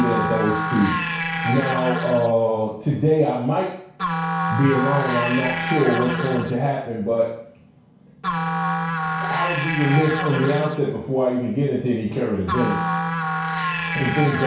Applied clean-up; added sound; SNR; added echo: none; Musical instrument; 3 dB; reverberation time 0.6 s.